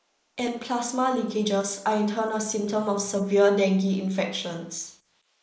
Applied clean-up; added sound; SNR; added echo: neural mask model Resemble Enhance denoiser.